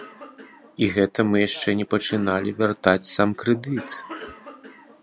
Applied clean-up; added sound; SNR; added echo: none; Cough; 19 dB; none.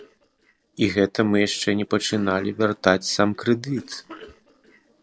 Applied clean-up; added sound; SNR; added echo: neural separator model SepFormer DNS4.